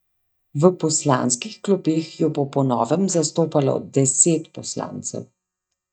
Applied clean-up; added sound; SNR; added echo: neural mask model DeepFilterNet 3.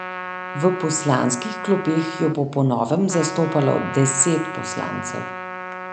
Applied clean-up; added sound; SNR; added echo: none; Trumpet; 9 dB; none.